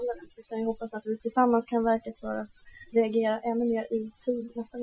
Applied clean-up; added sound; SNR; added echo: classical method Wiener filter.